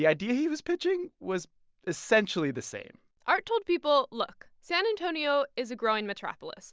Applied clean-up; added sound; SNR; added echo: none; none; none; none.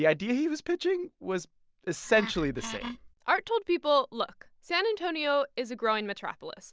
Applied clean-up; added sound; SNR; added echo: none; Wood; 10 dB; none.